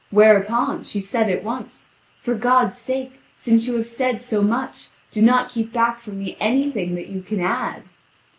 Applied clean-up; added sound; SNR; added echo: none; none; none; none.